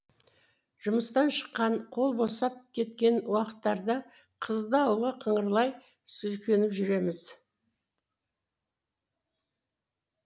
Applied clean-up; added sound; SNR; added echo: none; none; none; none.